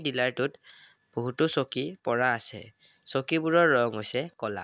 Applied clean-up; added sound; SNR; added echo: none; none; none; none.